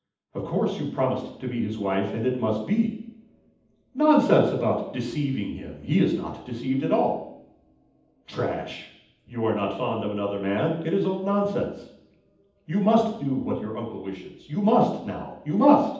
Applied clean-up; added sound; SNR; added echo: none; none; none; reverberation time 0.8 s.